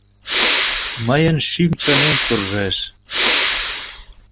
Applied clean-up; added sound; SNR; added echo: none; Respiratory sounds; -1 dB; none.